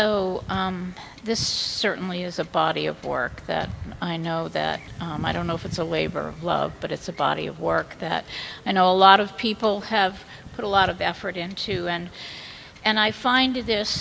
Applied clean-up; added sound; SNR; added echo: none; Wind / Ocean / Boat, Water vehicle; 16 dB; none.